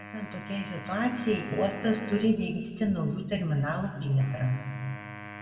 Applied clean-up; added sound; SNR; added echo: none; Wind instrument, woodwind instrument; 14 dB; reverberation time 1.9 s.